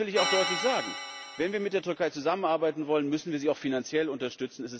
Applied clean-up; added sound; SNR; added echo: none; Organ; 5 dB; none.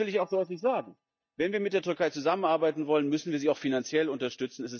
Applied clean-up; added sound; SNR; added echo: neural mask model DeepFilterNet 3.